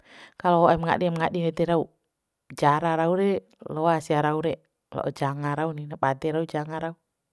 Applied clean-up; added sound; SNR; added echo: none; none; none; none.